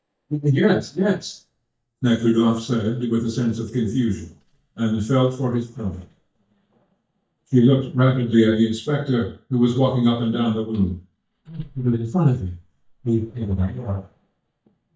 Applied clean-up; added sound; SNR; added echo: neural mask model DeepFilterNet 3.